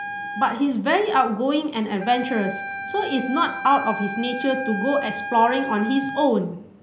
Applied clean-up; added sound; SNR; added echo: none; Wind instrument, woodwind instrument; 10 dB; none.